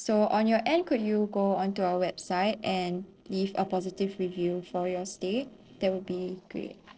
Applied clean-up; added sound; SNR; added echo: neural separator model SepFormer DNS4.